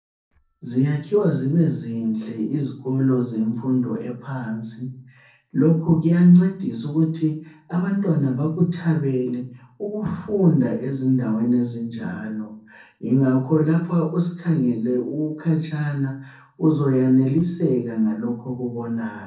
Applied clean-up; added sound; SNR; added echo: neural separator model SepFormer DNS4.